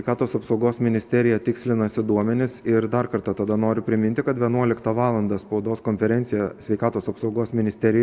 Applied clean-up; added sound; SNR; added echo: none; none; none; none.